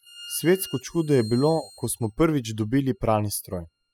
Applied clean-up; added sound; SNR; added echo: classical method spectral subtraction.